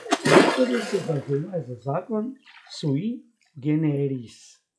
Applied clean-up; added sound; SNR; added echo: classical method log-MMSE.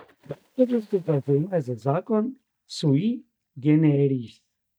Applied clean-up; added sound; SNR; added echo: neural mask model DeepFilterNet 3.